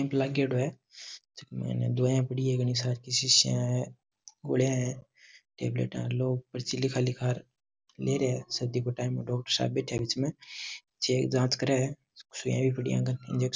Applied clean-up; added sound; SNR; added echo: none; none; none; none.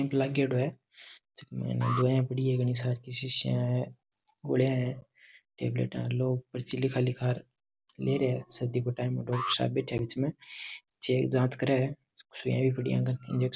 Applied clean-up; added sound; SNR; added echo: none; Alarm; 12 dB; none.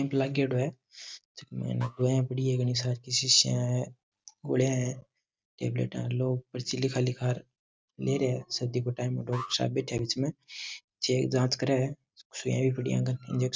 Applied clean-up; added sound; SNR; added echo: neural mask model RNNoise.